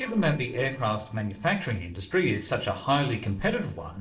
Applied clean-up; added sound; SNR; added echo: neural separator model SepFormer DNS4.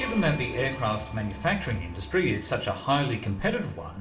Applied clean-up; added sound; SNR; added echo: none; Bell / Doorbell; 19 dB; reverberation time 0.8 s.